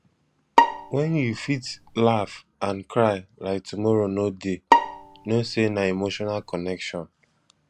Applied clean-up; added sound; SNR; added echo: none; Bowed string instrument; 0 dB; none.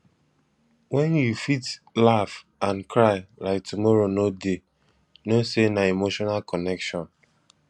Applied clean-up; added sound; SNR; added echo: none; none; none; none.